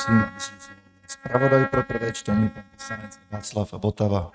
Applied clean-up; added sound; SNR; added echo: neural mask model RNNoise.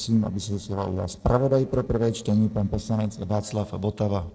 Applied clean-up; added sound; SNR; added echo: neural separator model SepFormer DNS4.